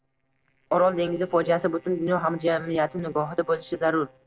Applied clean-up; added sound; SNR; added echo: neural separator model SepFormer DNS4.